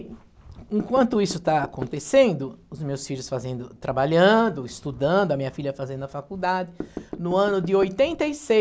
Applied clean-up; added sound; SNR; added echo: none; Knock / Wood; 13 dB; none.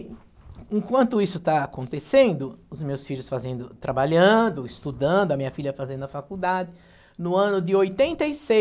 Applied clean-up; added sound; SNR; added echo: none; none; none; none.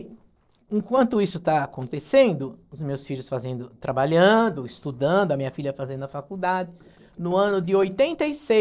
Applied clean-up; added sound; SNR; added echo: neural separator model SepFormer DNS4.